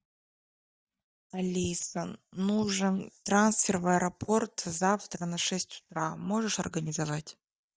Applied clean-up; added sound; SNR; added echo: neural mask model DeepFilterNet 3.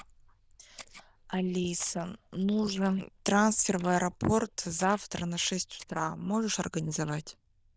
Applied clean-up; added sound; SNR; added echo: neural diffusion model UNIVERSE++.